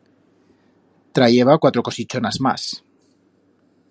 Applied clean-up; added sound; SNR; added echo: none; none; none; none.